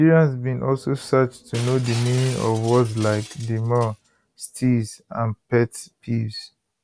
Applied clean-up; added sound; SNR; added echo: none; Shatter; 16 dB; none.